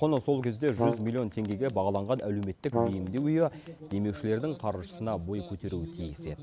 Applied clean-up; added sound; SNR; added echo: none; Brass instrument; 5 dB; none.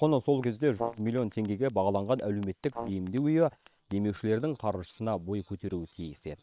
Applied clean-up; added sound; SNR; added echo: neural separator model SepFormer WHAM!.